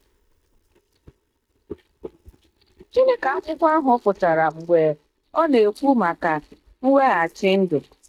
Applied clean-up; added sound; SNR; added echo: neural mask model DeepFilterNet 3.